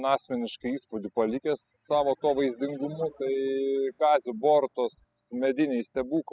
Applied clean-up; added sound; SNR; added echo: classical method spectral subtraction.